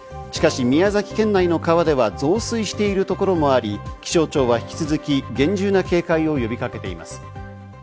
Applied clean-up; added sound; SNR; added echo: none; none; none; none.